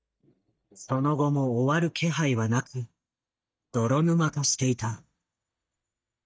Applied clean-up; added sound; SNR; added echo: neural mask model DeepFilterNet 3.